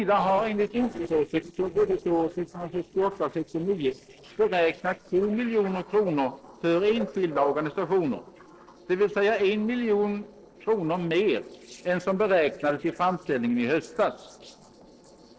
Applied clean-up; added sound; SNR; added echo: neural separator model SepFormer DNS4.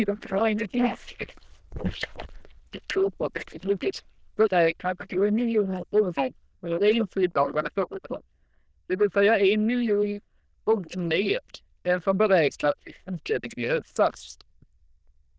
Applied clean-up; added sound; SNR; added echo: neural diffusion model UNIVERSE++.